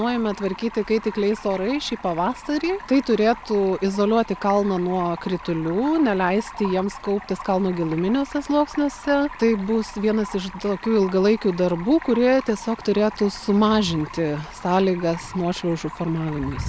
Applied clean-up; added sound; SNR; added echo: none; Stream; 16 dB; none.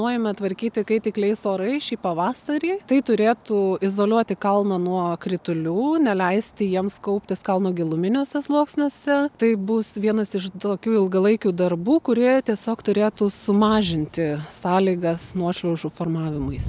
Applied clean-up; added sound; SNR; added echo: none; none; none; none.